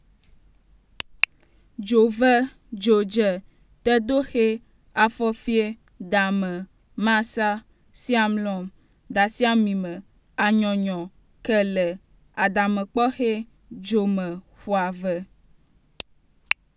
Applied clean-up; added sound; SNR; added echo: none; none; none; none.